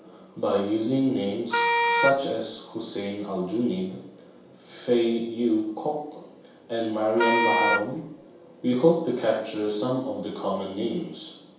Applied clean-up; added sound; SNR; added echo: none; Wind instrument, woodwind instrument; -2 dB; reverberation time 0.7 s.